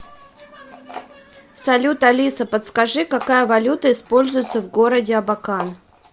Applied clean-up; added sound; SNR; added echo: none; none; none; none.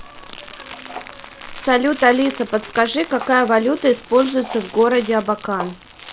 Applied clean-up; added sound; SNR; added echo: none; Crumpling, crinkling; 18 dB; none.